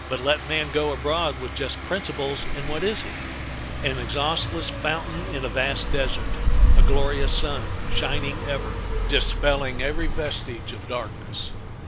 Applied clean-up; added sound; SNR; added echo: none; Car passing by; -4 dB; none.